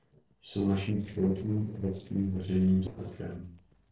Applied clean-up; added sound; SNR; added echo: neural separator model SepFormer DNS4.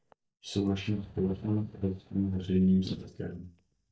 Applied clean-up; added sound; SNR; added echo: neural mask model DeepFilterNet 3.